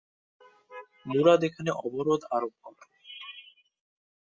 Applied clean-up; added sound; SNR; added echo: none; none; none; none.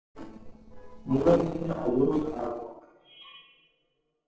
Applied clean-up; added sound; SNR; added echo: neural separator model SepFormer DNS4.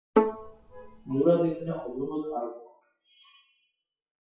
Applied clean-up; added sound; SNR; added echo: classical method WPE with log-MMSE.